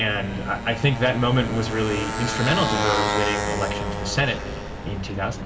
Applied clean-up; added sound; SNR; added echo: none; Motorcycle; 4 dB; reverberation time 2.6 s.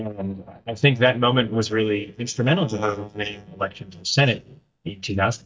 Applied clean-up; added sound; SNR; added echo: neural mask model DeepFilterNet 3.